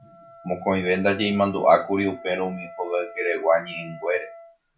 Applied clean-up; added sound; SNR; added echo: none; Wind instrument, woodwind instrument; 18 dB; none.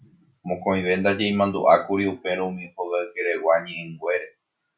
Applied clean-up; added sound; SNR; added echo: none; none; none; none.